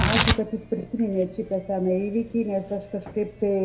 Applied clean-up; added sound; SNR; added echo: none; Tearing; 3 dB; reverberation time 1.1 s.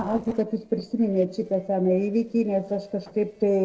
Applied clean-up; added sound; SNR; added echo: neural separator model SepFormer DNS4.